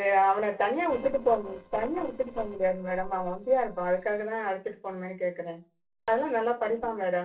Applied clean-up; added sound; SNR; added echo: neural separator model SepFormer DNS4.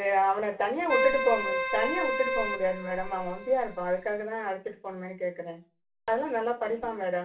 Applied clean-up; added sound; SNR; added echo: none; Keyboard (musical); 1 dB; reverberation time 0.3 s.